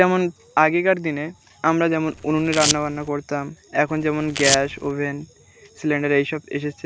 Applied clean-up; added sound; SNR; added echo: none; Domestic sounds, home sounds; 4 dB; none.